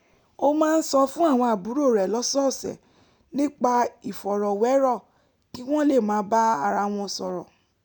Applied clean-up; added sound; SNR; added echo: none; none; none; none.